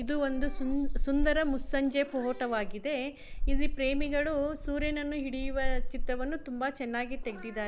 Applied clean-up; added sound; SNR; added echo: none; Meow / Purr; 0 dB; none.